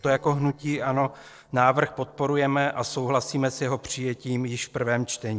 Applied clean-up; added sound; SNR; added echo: neural separator model SepFormer DNS4.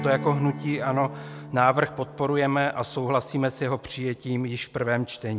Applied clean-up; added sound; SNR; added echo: none; Strum; 14 dB; none.